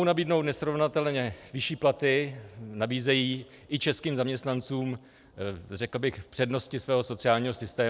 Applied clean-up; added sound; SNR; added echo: none; none; none; none.